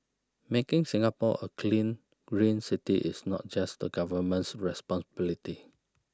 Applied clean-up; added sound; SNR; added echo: none; none; none; none.